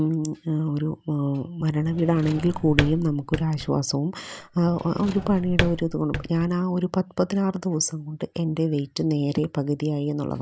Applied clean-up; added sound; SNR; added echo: none; Drawer open or close; 8 dB; none.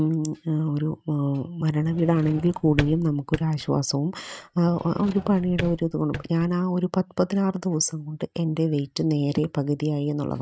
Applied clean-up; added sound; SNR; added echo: neural mask model RNNoise.